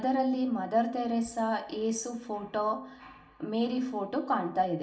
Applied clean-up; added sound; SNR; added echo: none; none; none; reverberation time 0.2 s.